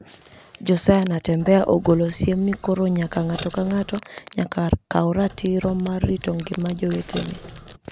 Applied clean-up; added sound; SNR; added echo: none; Squeak; 16 dB; none.